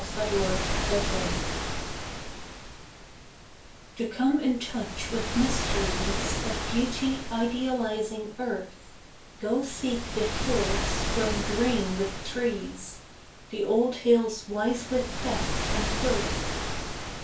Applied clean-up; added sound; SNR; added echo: none; Waves, surf; 2 dB; reverberation time 0.3 s.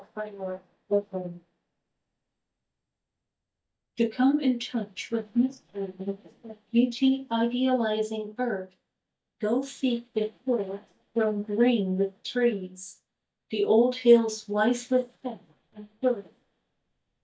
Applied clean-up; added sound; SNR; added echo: neural mask model DeepFilterNet 3.